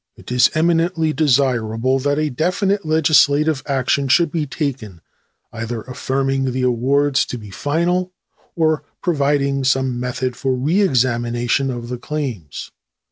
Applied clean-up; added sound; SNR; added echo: none; none; none; none.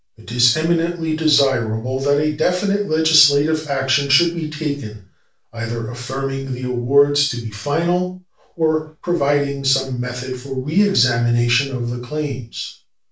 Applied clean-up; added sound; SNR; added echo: none; none; none; reverberation time 0.3 s.